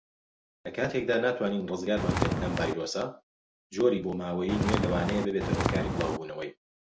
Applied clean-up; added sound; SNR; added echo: none; Walk, footsteps; -2 dB; none.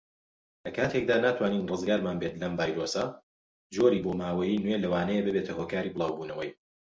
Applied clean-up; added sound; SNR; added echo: none; none; none; none.